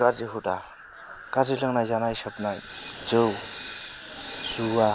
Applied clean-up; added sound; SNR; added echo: none; Hiss; 16 dB; none.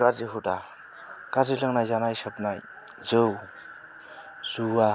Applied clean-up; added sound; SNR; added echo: none; none; none; none.